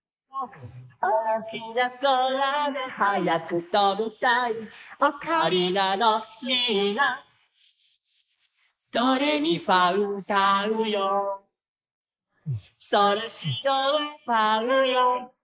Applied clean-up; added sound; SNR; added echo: neural mask model Resemble Enhance denoiser.